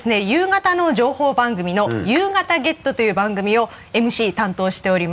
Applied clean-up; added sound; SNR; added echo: none; none; none; none.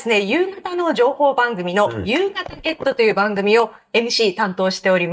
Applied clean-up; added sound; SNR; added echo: neural mask model DeepFilterNet 3.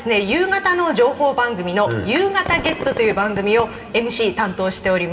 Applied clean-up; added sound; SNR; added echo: none; Fireworks; 16 dB; reverberation time 2.2 s.